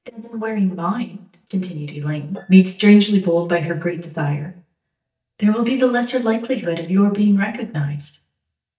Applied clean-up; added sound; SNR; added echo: neural mask model DeepFilterNet 3.